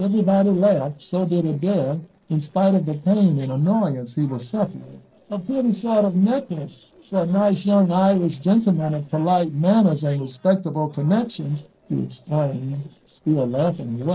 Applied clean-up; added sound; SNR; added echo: neural separator model SepFormer DNS4.